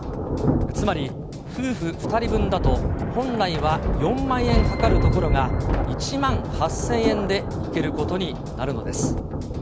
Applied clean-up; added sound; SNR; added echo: none; Thunder; -2 dB; none.